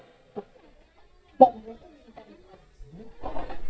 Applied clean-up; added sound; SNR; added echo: neural mask model DeepFilterNet 3.